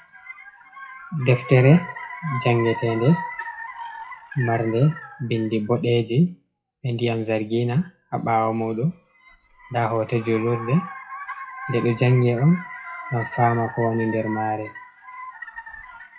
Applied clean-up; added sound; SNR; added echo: classical method WPE with log-MMSE.